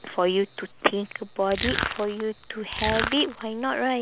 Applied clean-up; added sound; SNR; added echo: none; Crushing; 5 dB; none.